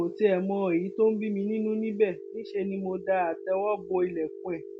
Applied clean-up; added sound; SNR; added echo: none; Telephone; 14 dB; none.